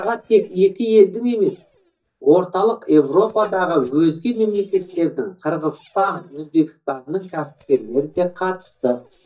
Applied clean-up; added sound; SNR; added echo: neural mask model DeepFilterNet 3.